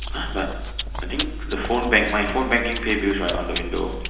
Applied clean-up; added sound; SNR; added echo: none; Chewing, mastication; 5 dB; reverberation time 1.0 s.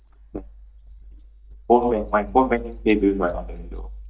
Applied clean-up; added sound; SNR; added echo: neural mask model DeepFilterNet 3.